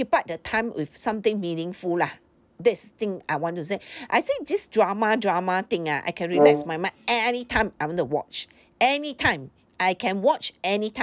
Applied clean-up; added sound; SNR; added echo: none; Brass instrument; -2 dB; none.